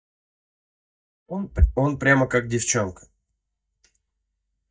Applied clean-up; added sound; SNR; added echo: neural mask model DeepFilterNet 3.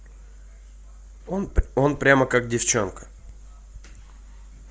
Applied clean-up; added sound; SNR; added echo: none; none; none; none.